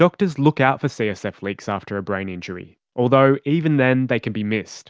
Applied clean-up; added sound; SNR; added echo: none; none; none; none.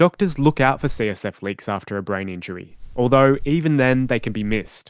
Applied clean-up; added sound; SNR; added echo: neural mask model DeepFilterNet 3.